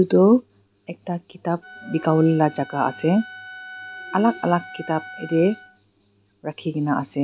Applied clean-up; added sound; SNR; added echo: none; Wind instrument, woodwind instrument; 19 dB; none.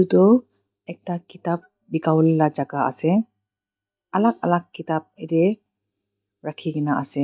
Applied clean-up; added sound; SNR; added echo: neural mask model DeepFilterNet 3.